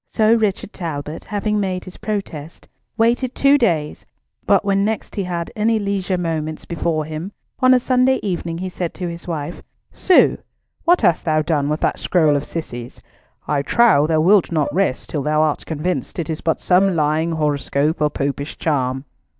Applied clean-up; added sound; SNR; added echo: neural mask model DeepFilterNet 3.